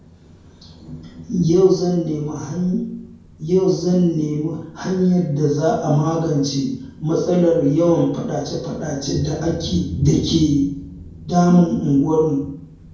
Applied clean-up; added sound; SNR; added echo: none; Thunder; 15 dB; reverberation time 0.5 s.